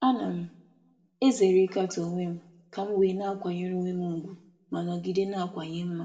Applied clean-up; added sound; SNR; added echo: none; none; none; reverberation time 0.5 s.